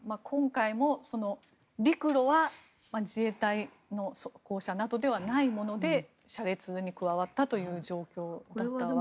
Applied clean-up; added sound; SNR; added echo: none; none; none; none.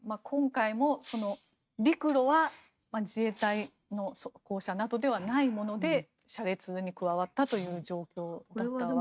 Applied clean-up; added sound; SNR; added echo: neural mask model RNNoise.